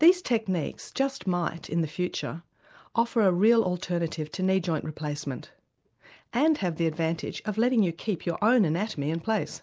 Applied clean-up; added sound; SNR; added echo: none; none; none; none.